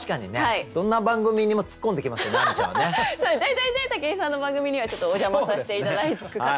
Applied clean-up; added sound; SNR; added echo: none; none; none; none.